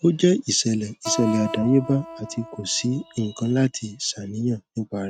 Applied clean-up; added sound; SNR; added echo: neural mask model RNNoise.